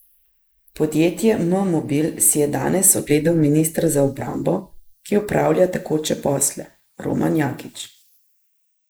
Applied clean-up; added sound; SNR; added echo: neural mask model Resemble Enhance denoiser.